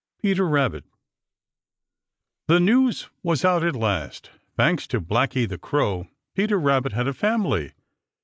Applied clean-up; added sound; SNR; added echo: neural mask model Resemble Enhance denoiser.